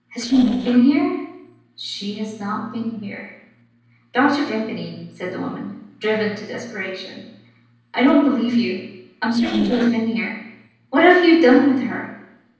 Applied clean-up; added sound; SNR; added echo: neural separator model SepFormer DNS4.